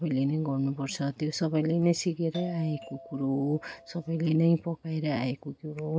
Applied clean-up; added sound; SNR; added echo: none; Doorbell; 18 dB; none.